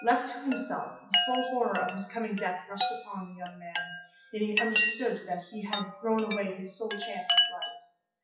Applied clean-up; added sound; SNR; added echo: classical method WPE with log-MMSE.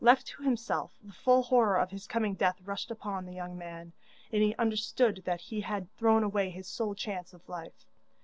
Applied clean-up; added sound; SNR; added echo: none; none; none; none.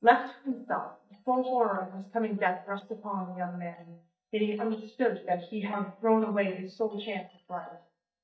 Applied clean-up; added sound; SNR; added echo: neural mask model DeepFilterNet 3.